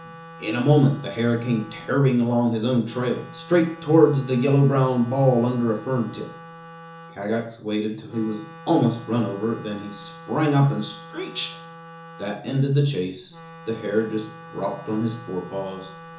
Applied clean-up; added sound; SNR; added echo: none; Wind instrument, woodwind instrument; 19 dB; reverberation time 0.7 s.